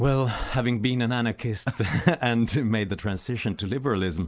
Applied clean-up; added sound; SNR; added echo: none; none; none; none.